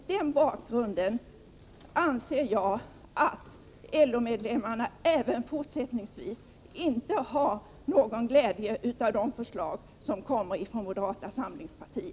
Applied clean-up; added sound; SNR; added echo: none; none; none; none.